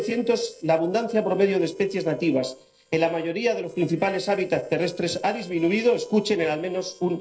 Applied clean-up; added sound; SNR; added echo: neural separator model SepFormer DNS4.